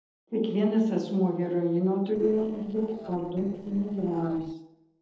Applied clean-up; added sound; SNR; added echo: neural separator model SepFormer DNS4.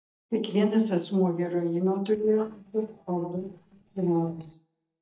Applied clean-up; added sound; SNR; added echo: neural mask model DeepFilterNet 3.